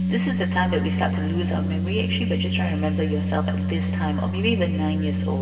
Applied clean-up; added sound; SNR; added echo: none; Organ; -4 dB; reverberation time 2.8 s.